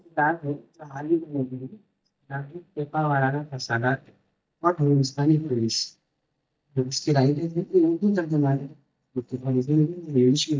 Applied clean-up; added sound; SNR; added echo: neural mask model DeepFilterNet 3.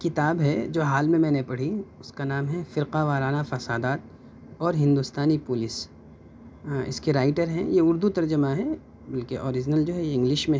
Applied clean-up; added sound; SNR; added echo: none; none; none; none.